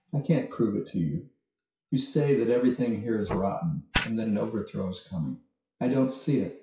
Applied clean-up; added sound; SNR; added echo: classical method WPE with log-MMSE.